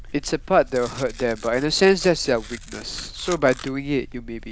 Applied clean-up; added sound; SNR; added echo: none; Tearing; 16 dB; none.